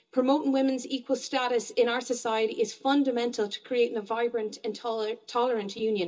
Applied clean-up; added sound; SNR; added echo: none; none; none; reverberation time 0.2 s.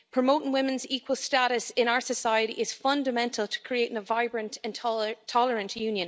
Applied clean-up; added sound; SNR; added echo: none; none; none; none.